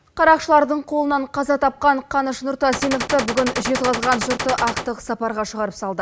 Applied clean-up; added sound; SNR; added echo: none; Gunshot, gunfire; 6 dB; none.